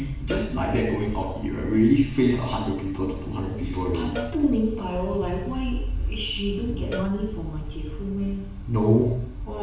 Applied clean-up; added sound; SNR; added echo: none; Cowbell; 17 dB; reverberation time 0.7 s.